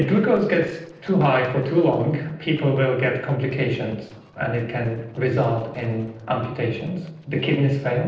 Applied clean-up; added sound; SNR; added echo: neural separator model SepFormer DNS4.